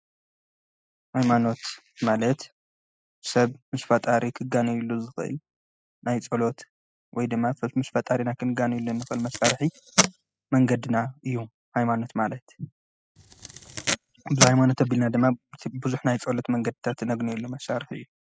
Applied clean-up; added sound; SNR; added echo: classical method spectral subtraction.